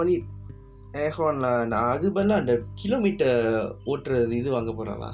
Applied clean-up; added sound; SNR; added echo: none; Bass guitar; 15 dB; none.